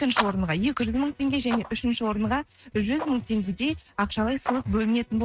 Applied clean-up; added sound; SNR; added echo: neural mask model RNNoise.